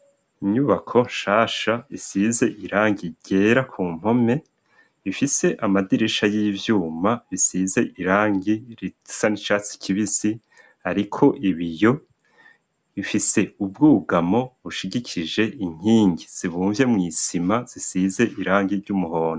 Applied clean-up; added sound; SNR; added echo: none; none; none; none.